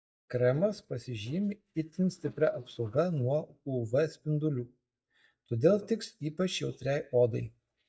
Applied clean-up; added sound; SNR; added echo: neural mask model DeepFilterNet 3.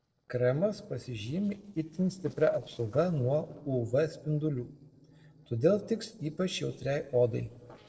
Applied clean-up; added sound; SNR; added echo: neural separator model SepFormer DNS4.